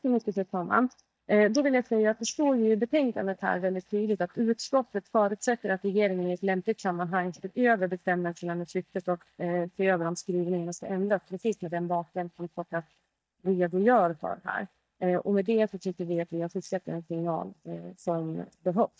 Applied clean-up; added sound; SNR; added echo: neural mask model DeepFilterNet 3.